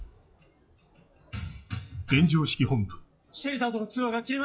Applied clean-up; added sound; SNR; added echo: classical method WPE with log-MMSE.